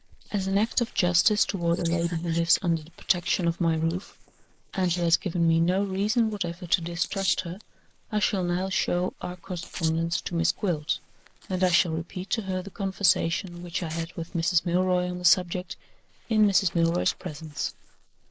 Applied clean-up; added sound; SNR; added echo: neural mask model Resemble Enhance denoiser.